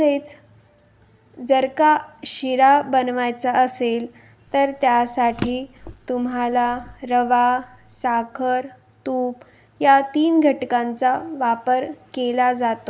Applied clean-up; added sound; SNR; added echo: none; Drawer open or close; 18 dB; none.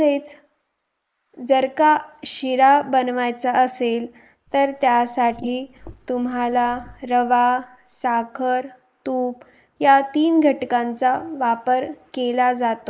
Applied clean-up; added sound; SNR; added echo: neural mask model Resemble Enhance denoiser.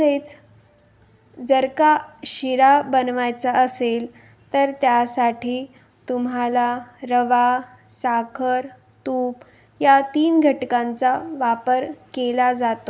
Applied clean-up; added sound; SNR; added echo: none; none; none; none.